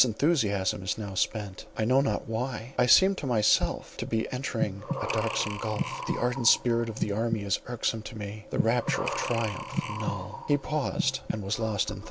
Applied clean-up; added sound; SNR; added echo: none; Breathing; 5 dB; none.